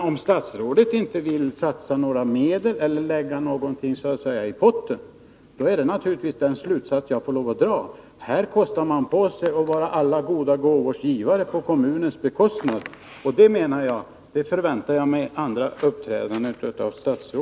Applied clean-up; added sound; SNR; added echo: none; none; none; none.